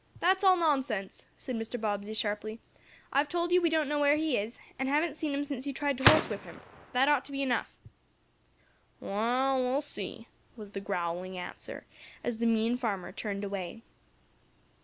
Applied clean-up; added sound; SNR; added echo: none; Gunshot, gunfire; 3 dB; none.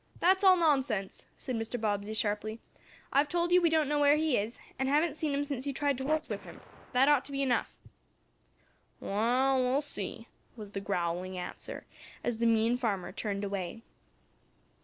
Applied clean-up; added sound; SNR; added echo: neural separator model SepFormer DNS4.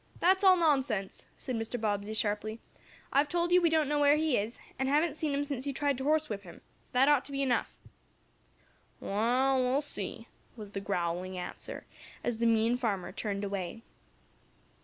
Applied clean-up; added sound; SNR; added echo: none; none; none; none.